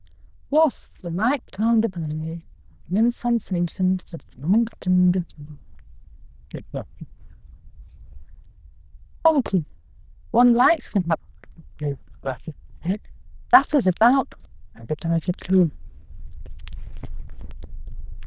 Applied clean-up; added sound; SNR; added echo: neural diffusion model UNIVERSE++.